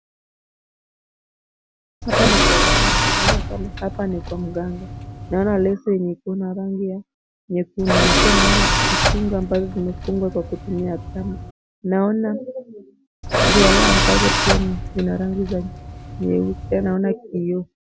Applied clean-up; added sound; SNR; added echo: none; Tools; -4 dB; none.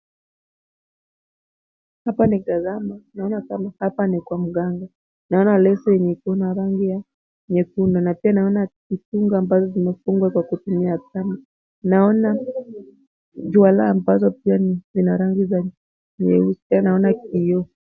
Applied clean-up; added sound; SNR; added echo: none; none; none; none.